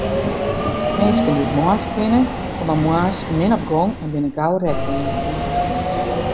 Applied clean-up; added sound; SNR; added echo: none; Subway, metro, underground; 1 dB; none.